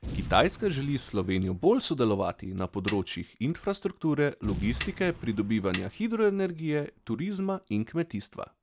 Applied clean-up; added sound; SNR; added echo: none; Boom + Snare drum; 14 dB; none.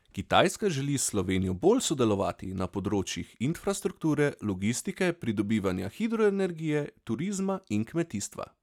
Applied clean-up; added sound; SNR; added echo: none; none; none; none.